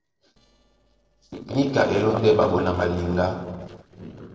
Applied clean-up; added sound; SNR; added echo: neural separator model SepFormer DNS4.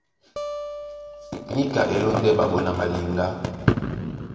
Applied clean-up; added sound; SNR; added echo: none; Acoustic guitar; 14 dB; reverberation time 2.1 s.